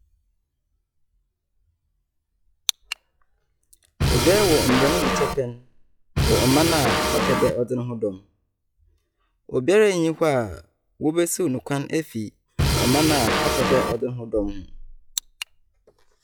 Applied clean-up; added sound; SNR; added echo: classical method log-MMSE.